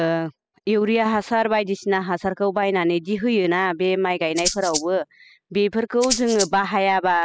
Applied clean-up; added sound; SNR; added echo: classical method spectral subtraction.